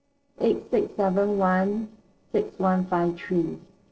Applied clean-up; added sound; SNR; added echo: neural separator model SepFormer DNS4.